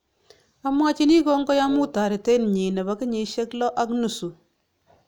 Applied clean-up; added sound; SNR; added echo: none; Brass instrument; 17 dB; none.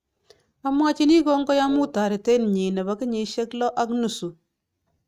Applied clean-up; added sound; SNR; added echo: neural mask model RNNoise.